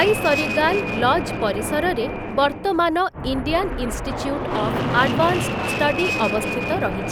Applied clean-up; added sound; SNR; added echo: none; Fixed-wing aircraft, airplane; 3 dB; none.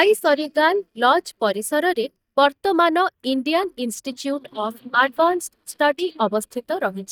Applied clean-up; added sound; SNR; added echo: neural mask model DeepFilterNet 3.